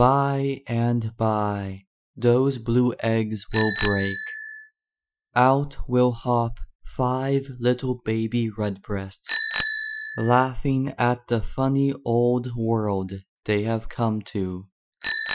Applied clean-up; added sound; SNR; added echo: classical method Wiener filter.